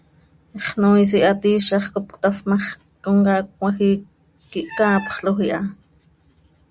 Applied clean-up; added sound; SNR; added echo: none; none; none; none.